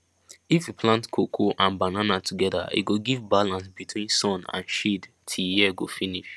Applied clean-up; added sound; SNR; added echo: none; none; none; none.